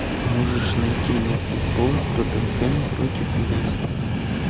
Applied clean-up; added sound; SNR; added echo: none; Train; -2 dB; none.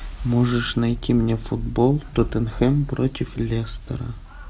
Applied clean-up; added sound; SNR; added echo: none; none; none; none.